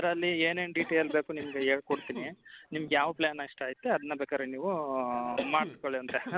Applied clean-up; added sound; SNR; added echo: none; Cough; 14 dB; none.